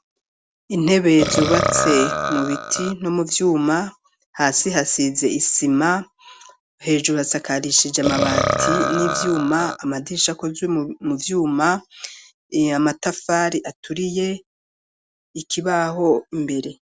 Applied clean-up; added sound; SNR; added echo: none; Burping, eructation; 3 dB; none.